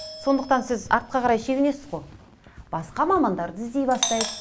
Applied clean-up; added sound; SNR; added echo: none; Doorbell; 12 dB; none.